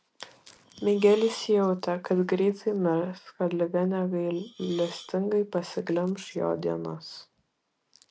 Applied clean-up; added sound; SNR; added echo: none; Hiss; 20 dB; none.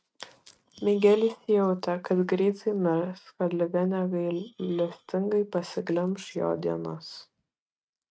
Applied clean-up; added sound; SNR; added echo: neural mask model RNNoise.